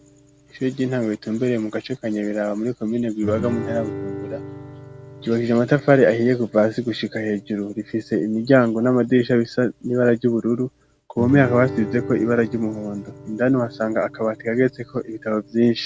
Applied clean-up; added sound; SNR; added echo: none; Guitar; 15 dB; none.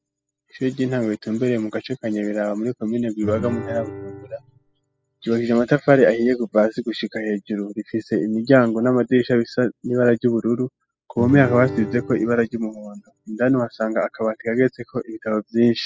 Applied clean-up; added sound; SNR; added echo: classical method spectral subtraction.